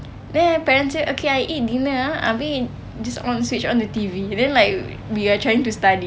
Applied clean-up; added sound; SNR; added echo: none; none; none; none.